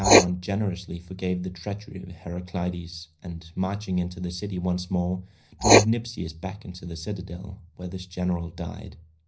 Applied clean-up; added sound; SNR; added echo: none; Writing; -1 dB; reverberation time 0.5 s.